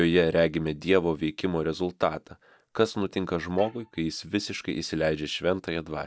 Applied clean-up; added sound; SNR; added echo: neural mask model DeepFilterNet 3.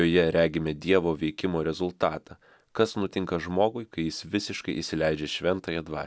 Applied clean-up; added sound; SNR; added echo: none; none; none; none.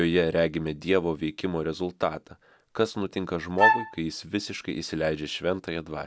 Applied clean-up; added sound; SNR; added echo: none; Wind instrument, woodwind instrument; -4 dB; none.